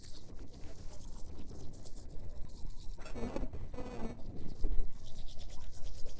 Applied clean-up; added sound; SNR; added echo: neural separator model SepFormer DNS4.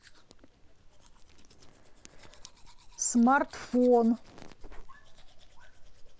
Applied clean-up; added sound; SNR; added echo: none; Domestic sounds, home sounds; 15 dB; none.